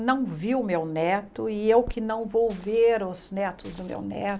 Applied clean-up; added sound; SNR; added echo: none; Shatter; 18 dB; none.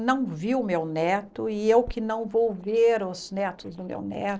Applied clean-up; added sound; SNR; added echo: neural separator model SepFormer DNS4.